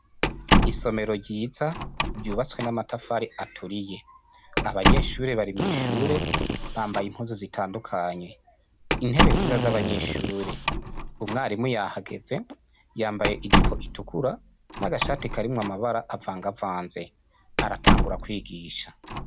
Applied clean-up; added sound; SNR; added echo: none; Slam + Drill; -3 dB; none.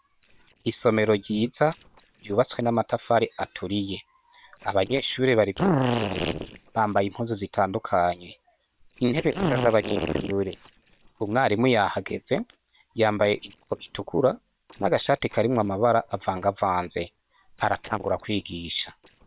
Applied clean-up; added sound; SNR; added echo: neural separator model SepFormer WHAM!.